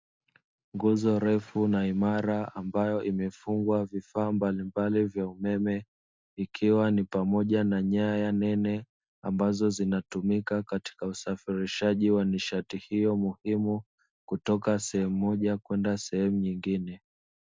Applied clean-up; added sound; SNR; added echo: none; none; none; none.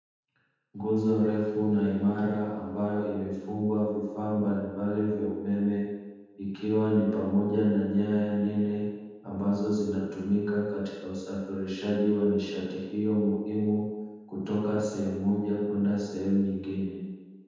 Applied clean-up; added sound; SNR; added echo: none; none; none; reverberation time 1.2 s.